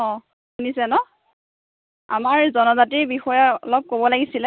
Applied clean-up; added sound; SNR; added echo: none; none; none; none.